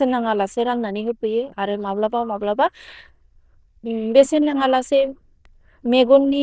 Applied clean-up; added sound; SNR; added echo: neural diffusion model UNIVERSE++.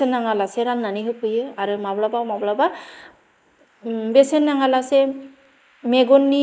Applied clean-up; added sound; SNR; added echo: neural mask model Resemble Enhance denoiser.